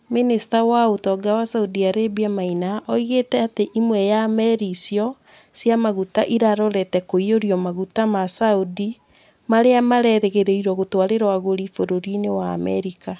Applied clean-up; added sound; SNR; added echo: none; none; none; none.